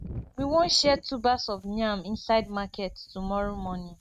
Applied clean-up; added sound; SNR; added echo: neural mask model RNNoise.